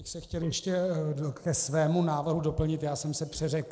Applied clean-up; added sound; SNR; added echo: neural separator model SepFormer DNS4.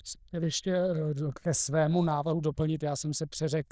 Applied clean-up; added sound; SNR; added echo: neural diffusion model UNIVERSE++.